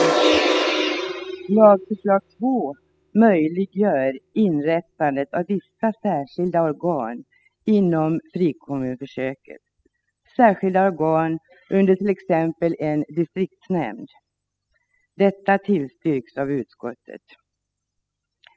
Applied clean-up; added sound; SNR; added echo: classical method spectral subtraction.